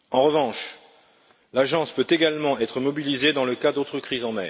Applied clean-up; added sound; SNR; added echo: none; none; none; none.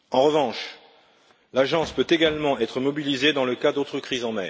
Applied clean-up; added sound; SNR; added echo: none; Bass drum; 17 dB; none.